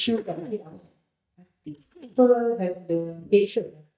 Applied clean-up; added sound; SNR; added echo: neural mask model DeepFilterNet 3.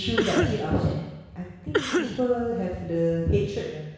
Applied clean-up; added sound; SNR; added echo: none; Cough; 3 dB; reverberation time 1.1 s.